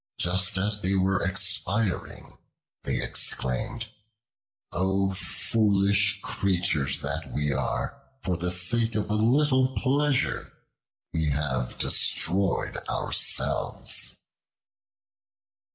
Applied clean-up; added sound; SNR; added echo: none; none; none; none.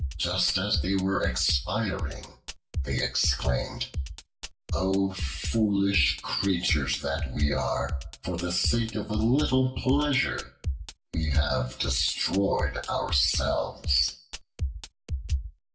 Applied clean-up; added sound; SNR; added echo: none; Drum kit; 5 dB; reverberation time 0.2 s.